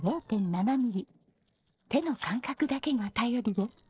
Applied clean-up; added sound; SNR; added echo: neural separator model SepFormer DNS4.